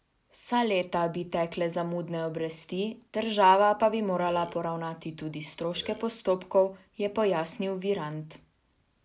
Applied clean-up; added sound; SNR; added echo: none; Burping, eructation; 18 dB; none.